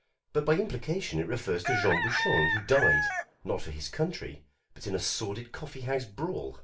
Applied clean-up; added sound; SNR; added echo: none; Chicken, rooster; 0 dB; reverberation time 0.2 s.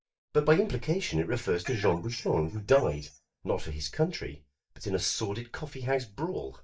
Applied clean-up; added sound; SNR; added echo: neural mask model DeepFilterNet 3.